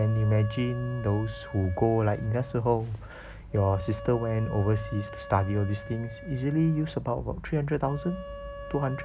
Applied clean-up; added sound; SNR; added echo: none; Wind instrument, woodwind instrument; 15 dB; none.